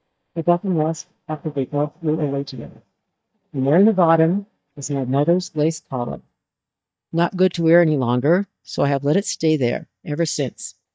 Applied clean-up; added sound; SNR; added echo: neural mask model DeepFilterNet 3.